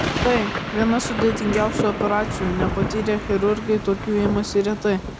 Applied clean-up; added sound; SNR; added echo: none; Thunder / Rain; 4 dB; none.